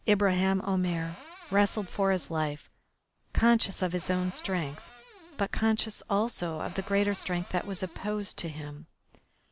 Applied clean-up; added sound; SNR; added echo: none; Cupboard open or close; 20 dB; none.